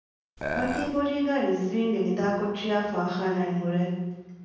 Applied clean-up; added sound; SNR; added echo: none; Burping, eructation; 4 dB; reverberation time 1.1 s.